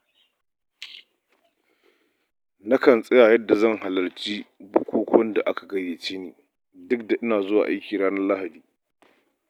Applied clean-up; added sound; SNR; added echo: none; none; none; none.